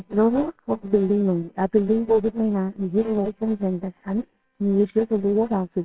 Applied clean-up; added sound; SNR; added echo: neural separator model SepFormer WHAMR!.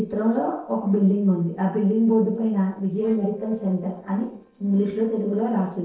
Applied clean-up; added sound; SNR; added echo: neural separator model SepFormer DNS4.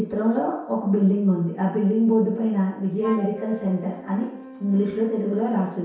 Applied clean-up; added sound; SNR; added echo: none; Wind instrument, woodwind instrument; 20 dB; reverberation time 0.7 s.